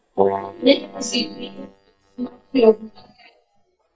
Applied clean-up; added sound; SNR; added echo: neural mask model DeepFilterNet 3.